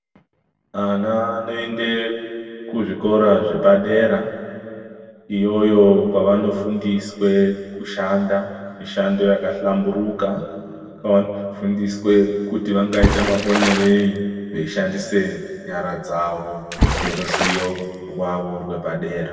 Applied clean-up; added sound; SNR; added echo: none; Water / Splash, splatter; 3 dB; reverberation time 2.2 s.